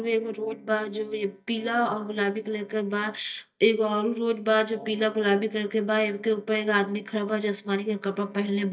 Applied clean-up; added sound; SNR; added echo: neural mask model DeepFilterNet 3.